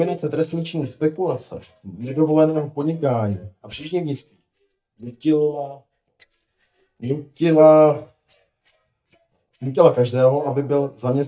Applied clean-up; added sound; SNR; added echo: neural mask model DeepFilterNet 3.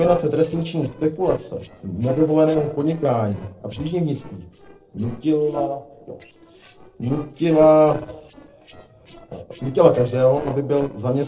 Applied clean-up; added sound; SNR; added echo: neural separator model SepFormer DNS4.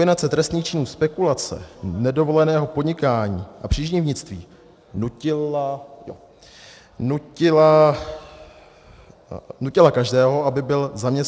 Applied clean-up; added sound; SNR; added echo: none; none; none; none.